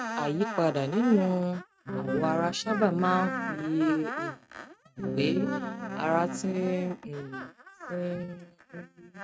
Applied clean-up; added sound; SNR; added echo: neural mask model RNNoise.